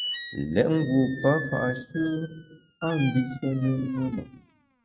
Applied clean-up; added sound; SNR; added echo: neural mask model RNNoise.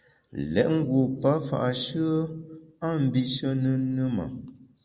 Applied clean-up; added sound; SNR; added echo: none; none; none; none.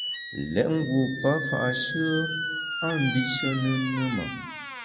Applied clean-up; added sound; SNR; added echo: none; Squeak; 5 dB; none.